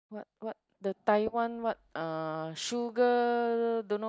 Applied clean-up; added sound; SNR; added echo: neural mask model DeepFilterNet 3.